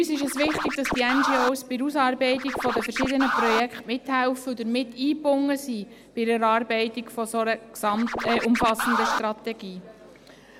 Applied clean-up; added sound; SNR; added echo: none; Scratching (performance technique); 2 dB; none.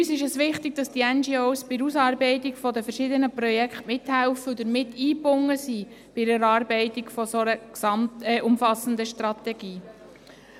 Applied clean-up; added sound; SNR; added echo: none; none; none; none.